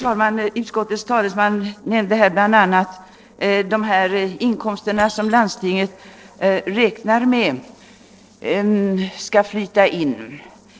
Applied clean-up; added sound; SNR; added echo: neural separator model SepFormer DNS4.